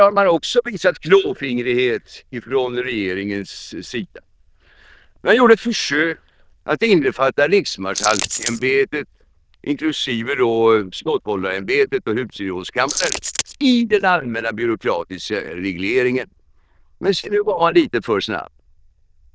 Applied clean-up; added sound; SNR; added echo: neural diffusion model UNIVERSE++.